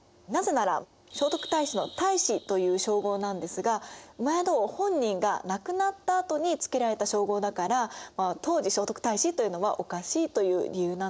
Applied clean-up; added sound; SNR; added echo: none; none; none; none.